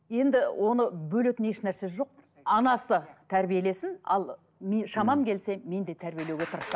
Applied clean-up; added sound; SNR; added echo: none; none; none; none.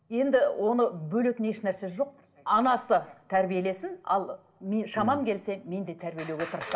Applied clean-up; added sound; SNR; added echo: none; none; none; reverberation time 0.4 s.